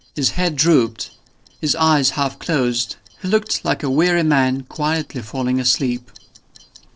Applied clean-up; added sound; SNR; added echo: neural separator model SepFormer DNS4.